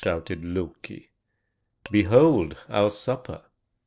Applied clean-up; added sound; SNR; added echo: neural separator model SepFormer DNS4.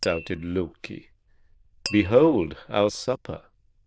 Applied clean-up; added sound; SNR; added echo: neural diffusion model UNIVERSE++.